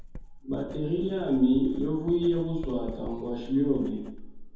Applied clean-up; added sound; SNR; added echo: none; Writing; 11 dB; reverberation time 0.9 s.